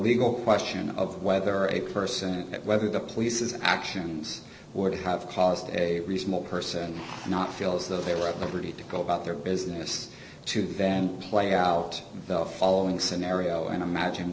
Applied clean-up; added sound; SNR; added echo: none; none; none; none.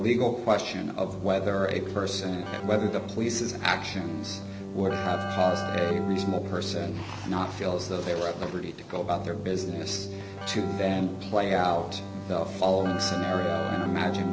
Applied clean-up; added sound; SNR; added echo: none; Keyboard (musical); 6 dB; none.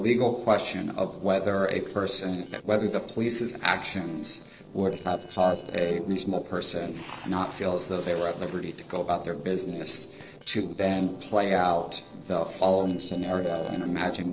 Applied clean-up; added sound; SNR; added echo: neural separator model SepFormer DNS4.